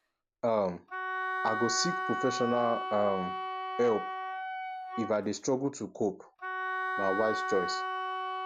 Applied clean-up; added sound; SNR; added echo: none; Wind instrument, woodwind instrument; 3 dB; none.